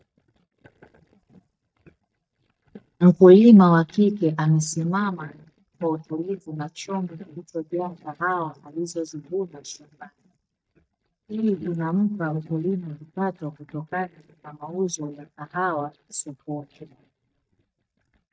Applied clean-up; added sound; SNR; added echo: neural mask model DeepFilterNet 3.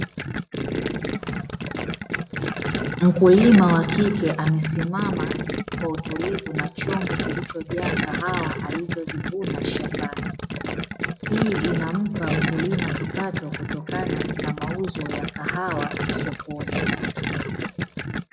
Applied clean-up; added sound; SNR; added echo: none; Gurgling; 2 dB; none.